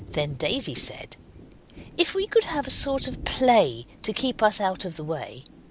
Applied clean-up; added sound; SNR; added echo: none; Thunder; 16 dB; none.